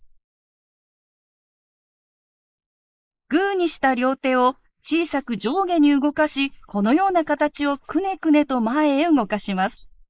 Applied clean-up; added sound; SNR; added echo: neural mask model Resemble Enhance denoiser.